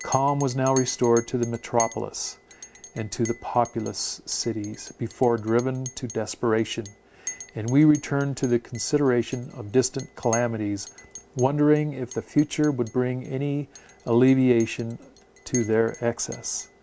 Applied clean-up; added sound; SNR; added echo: none; Chink, clink; 17 dB; none.